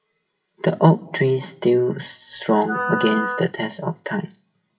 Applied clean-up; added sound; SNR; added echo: classical method WPE with log-MMSE.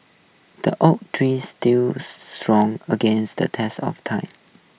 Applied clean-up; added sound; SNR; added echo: none; none; none; none.